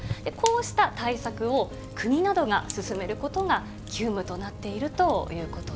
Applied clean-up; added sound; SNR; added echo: none; Fire; 13 dB; none.